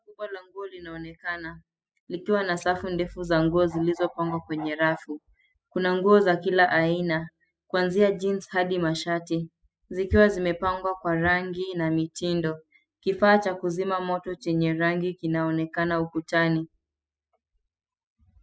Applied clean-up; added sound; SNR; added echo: classical method spectral subtraction.